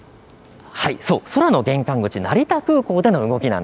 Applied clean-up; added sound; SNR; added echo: none; none; none; none.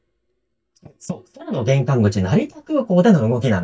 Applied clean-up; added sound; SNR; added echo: neural mask model DeepFilterNet 3.